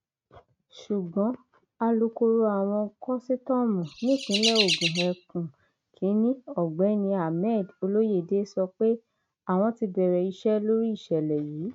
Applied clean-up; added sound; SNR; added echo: neural mask model RNNoise.